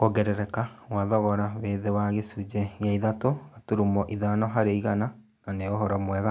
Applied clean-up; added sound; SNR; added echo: none; none; none; none.